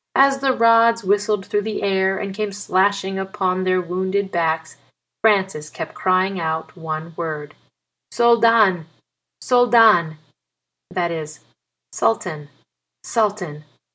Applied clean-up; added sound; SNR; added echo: none; none; none; none.